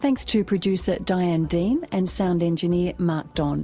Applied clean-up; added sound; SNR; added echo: none; none; none; none.